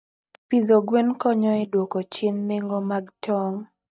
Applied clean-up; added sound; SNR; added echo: neural mask model DeepFilterNet 3.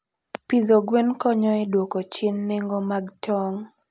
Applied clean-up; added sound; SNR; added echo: none; none; none; none.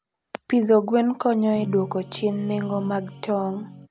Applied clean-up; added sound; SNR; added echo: none; Guitar; 14 dB; none.